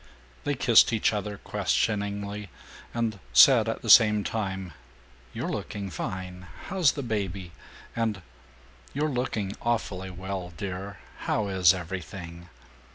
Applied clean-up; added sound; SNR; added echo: none; none; none; none.